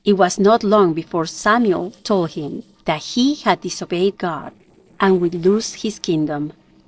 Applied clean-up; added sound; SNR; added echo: neural separator model SepFormer DNS4.